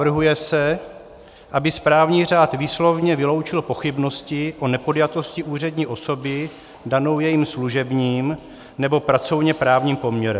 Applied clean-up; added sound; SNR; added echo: none; none; none; none.